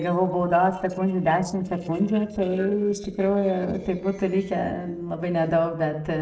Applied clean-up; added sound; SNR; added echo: neural separator model SepFormer DNS4.